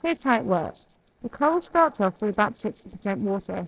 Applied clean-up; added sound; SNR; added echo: neural separator model SepFormer DNS4.